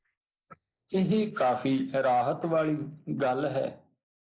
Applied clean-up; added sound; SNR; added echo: neural mask model Resemble Enhance denoiser.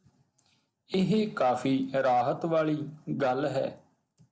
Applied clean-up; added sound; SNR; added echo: none; none; none; none.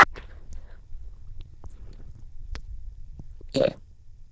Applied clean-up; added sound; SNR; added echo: neural diffusion model UNIVERSE++.